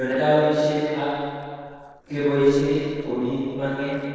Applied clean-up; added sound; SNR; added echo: neural separator model SepFormer DNS4.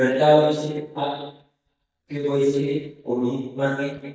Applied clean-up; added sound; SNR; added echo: neural mask model DeepFilterNet 3.